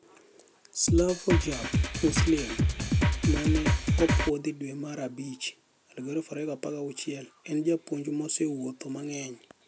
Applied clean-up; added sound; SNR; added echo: none; Drum kit; -5 dB; none.